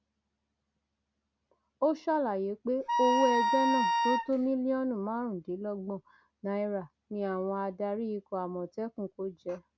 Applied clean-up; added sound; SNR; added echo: none; Wind instrument, woodwind instrument; -4 dB; none.